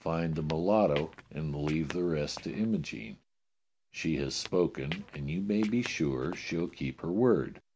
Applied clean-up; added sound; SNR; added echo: none; Squeak / Walk, footsteps; 17 dB; none.